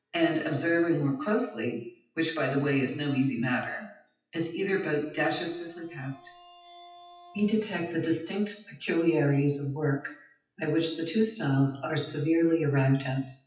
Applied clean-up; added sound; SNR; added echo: classical method WPE with log-MMSE.